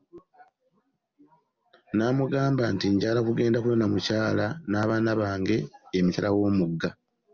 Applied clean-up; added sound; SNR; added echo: none; none; none; none.